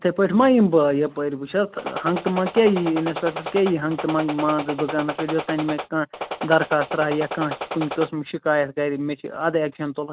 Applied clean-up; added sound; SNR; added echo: none; Gunshot, gunfire; 8 dB; none.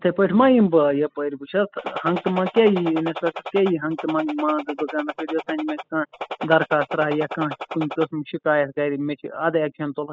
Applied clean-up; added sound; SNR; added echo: classical method spectral subtraction.